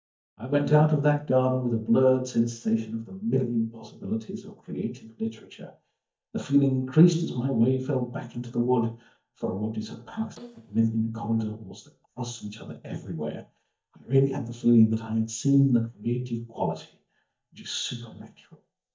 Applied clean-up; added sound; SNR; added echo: neural mask model DeepFilterNet 3.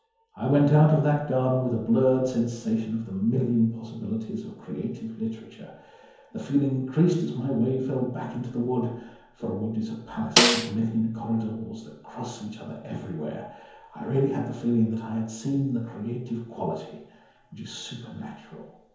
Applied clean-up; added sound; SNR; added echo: none; Snare drum; -3 dB; reverberation time 0.9 s.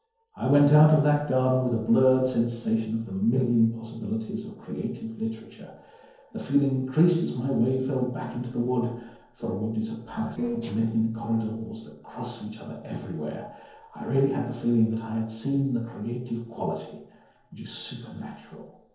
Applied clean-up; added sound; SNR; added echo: neural separator model SepFormer DNS4.